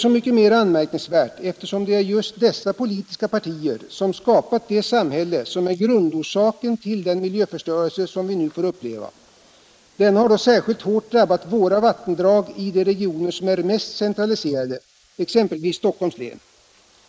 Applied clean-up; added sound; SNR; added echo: neural mask model Resemble Enhance denoiser.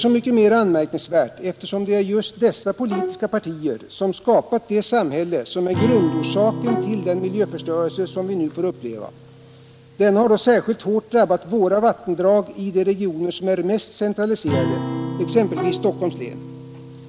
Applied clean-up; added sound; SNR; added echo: none; Acoustic guitar + Bowed string instrument; 11 dB; none.